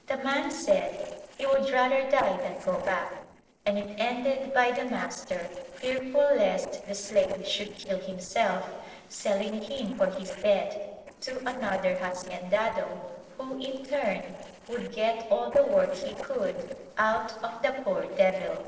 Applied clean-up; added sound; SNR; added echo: neural separator model SepFormer DNS4.